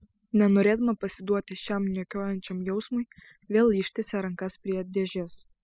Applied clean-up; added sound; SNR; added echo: classical method spectral subtraction.